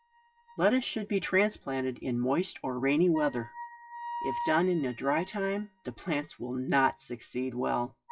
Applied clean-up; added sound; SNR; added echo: classical method WPE with log-MMSE.